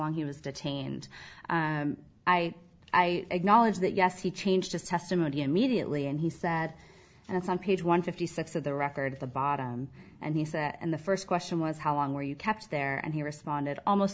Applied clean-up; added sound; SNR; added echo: none; none; none; none.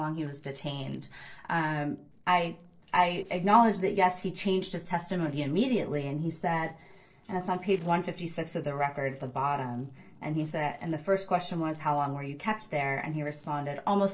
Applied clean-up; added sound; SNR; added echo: neural separator model SepFormer DNS4.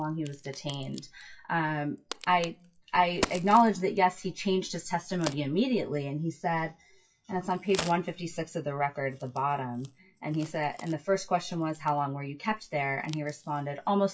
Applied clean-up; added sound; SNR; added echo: classical method WPE with log-MMSE.